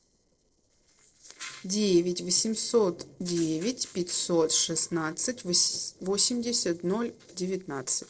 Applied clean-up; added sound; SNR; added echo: neural separator model SepFormer DNS4.